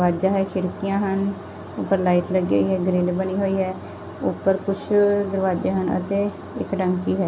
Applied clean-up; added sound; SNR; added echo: none; none; none; none.